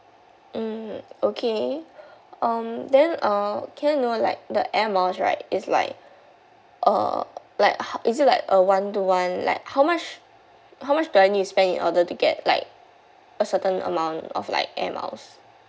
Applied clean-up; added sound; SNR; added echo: none; none; none; none.